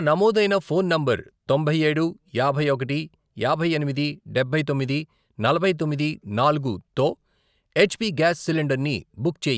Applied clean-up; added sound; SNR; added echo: none; none; none; none.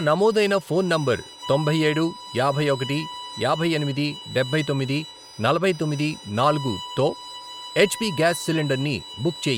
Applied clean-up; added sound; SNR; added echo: none; Bowed string instrument; 14 dB; none.